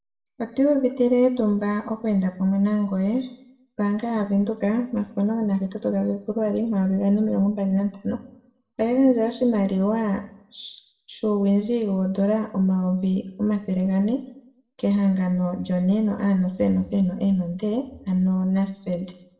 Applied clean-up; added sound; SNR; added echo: none; none; none; reverberation time 0.5 s.